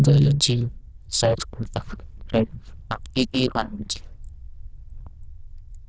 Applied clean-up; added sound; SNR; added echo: neural diffusion model UNIVERSE++.